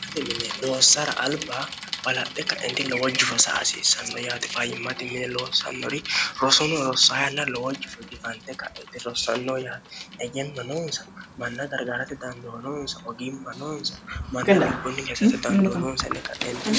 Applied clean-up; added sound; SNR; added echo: none; Bicycle; 4 dB; none.